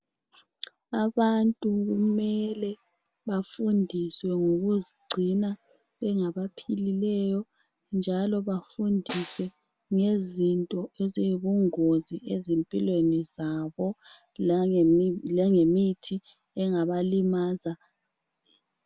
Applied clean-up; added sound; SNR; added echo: none; Snare drum; 16 dB; none.